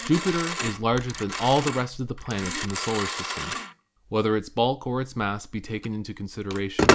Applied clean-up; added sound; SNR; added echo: none; Telephone; 3 dB; none.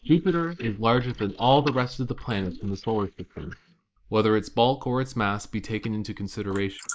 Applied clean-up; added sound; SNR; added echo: neural mask model Resemble Enhance denoiser.